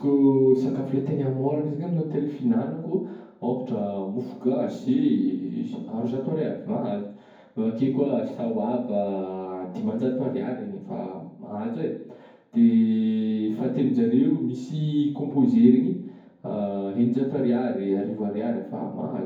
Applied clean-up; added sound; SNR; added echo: none; none; none; reverberation time 0.9 s.